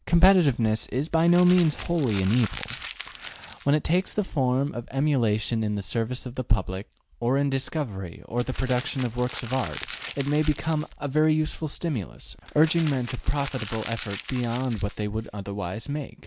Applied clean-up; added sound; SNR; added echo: none; Crumpling, crinkling; 15 dB; none.